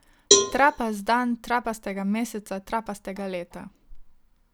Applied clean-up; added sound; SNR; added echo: none; Cowbell; 0 dB; none.